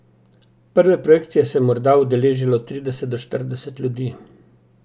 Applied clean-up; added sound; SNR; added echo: none; none; none; none.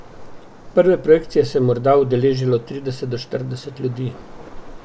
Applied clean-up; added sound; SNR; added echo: none; Waves, surf; 17 dB; none.